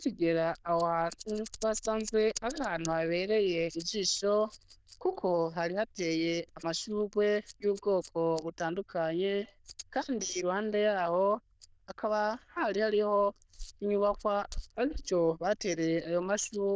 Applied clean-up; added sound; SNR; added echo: neural diffusion model UNIVERSE++.